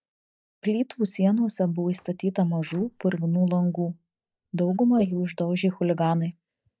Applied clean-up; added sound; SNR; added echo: neural mask model DeepFilterNet 3.